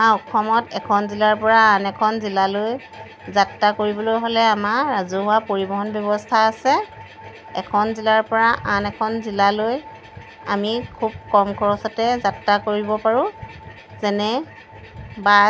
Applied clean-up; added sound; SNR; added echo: none; none; none; none.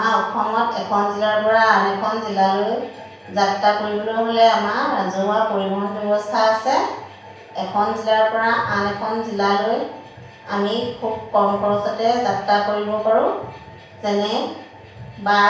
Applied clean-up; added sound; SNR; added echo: none; none; none; reverberation time 0.7 s.